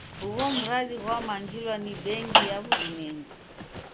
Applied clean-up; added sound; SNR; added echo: none; Zipper (clothing); -2 dB; none.